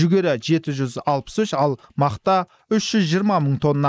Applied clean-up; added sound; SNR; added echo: neural mask model Resemble Enhance denoiser.